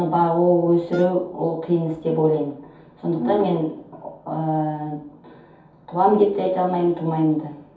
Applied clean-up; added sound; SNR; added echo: none; Wind instrument, woodwind instrument; 19 dB; reverberation time 0.6 s.